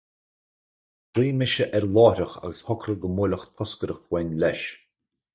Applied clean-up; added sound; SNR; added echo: neural mask model DeepFilterNet 3.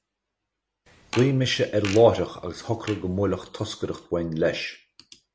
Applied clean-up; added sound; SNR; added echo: none; Fart; 15 dB; none.